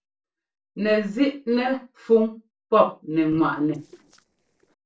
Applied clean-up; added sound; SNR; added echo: neural separator model SepFormer DNS4.